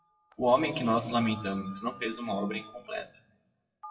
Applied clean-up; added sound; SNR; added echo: classical method WPE with log-MMSE.